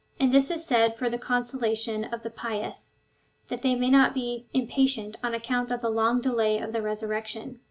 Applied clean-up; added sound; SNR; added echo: none; none; none; none.